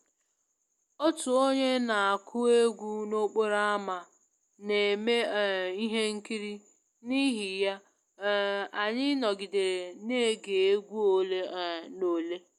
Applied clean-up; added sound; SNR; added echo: none; none; none; none.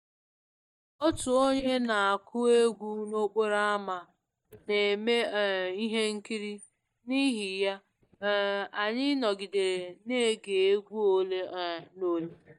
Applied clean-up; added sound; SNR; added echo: neural mask model DeepFilterNet 3.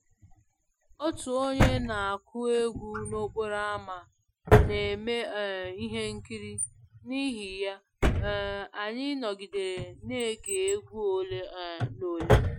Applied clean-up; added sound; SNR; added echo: classical method Wiener filter.